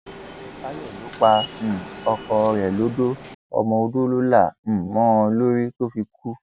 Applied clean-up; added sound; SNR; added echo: none; Subway, metro, underground; 14 dB; none.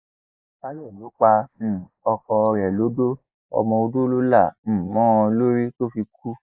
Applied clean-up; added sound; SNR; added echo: neural mask model Resemble Enhance denoiser.